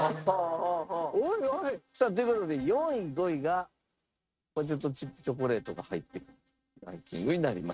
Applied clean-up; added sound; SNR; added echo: neural mask model RNNoise.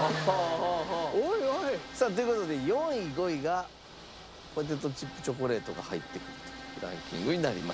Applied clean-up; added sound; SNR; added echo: none; Ocean / Boat, Water vehicle + Bowed string instrument; 13 dB; none.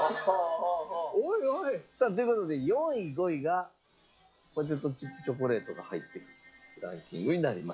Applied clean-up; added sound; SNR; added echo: classical method log-MMSE.